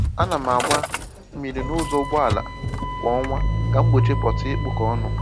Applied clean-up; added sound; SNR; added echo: none; Slam / Engine starting; -2 dB; none.